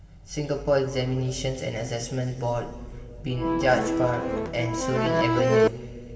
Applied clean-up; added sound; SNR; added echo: none; Accordion; -3 dB; reverberation time 2.4 s.